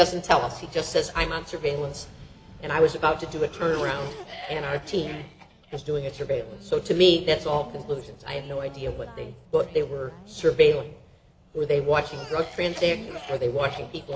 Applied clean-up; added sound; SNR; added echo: none; Cough; 17 dB; none.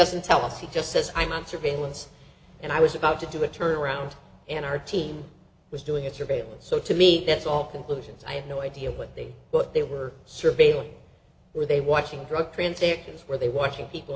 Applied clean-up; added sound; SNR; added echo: none; none; none; none.